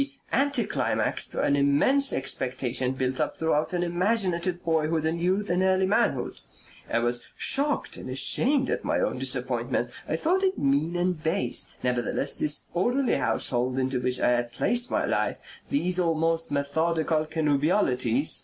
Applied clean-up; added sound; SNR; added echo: none; none; none; none.